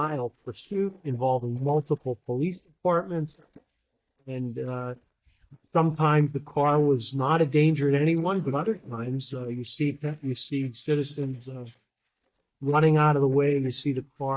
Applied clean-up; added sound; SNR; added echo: neural mask model DeepFilterNet 3.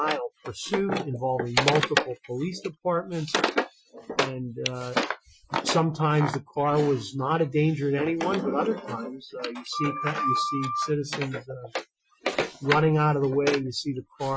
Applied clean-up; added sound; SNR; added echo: classical method Wiener filter.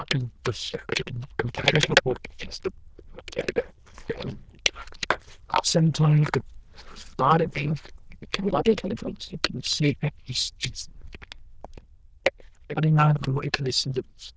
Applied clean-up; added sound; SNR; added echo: neural diffusion model UNIVERSE++.